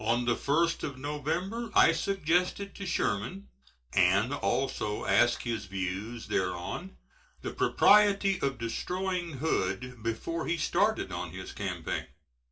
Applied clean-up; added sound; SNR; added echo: none; none; none; reverberation time 0.2 s.